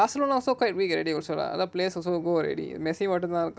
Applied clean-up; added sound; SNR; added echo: none; none; none; none.